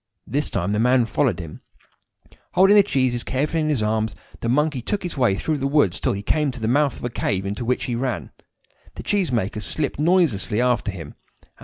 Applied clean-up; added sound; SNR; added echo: none; none; none; none.